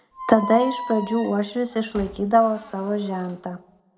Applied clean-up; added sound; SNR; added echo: none; Squeak; 13 dB; reverberation time 0.5 s.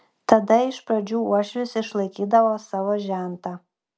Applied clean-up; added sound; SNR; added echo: none; none; none; none.